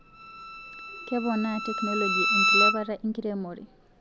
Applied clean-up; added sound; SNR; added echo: none; Bowed string instrument; -3 dB; none.